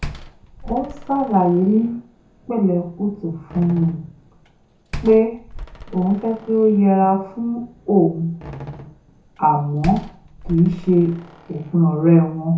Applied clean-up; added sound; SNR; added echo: none; Slam; 17 dB; reverberation time 0.6 s.